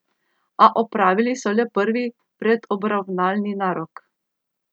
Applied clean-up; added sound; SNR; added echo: none; none; none; none.